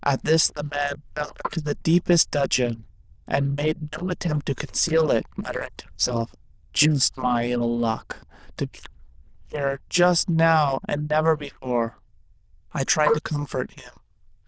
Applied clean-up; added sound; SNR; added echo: neural diffusion model UNIVERSE++.